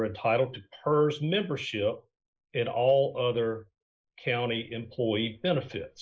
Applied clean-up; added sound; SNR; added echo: neural mask model Resemble Enhance denoiser.